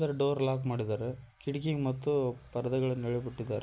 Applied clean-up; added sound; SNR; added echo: none; none; none; none.